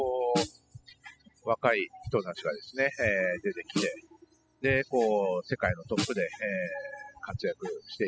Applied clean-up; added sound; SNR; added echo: classical method spectral subtraction.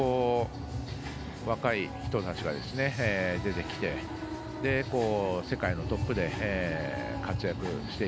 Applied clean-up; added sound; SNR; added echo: none; none; none; none.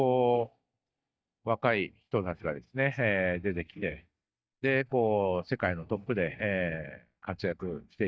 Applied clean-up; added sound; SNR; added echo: neural mask model DeepFilterNet 3.